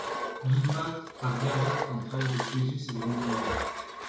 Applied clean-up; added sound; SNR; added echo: none; Engine; 5 dB; reverberation time 0.6 s.